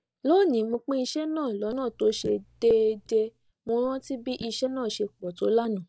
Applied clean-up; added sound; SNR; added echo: neural mask model DeepFilterNet 3.